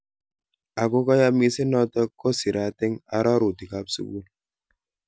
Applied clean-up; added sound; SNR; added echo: none; none; none; none.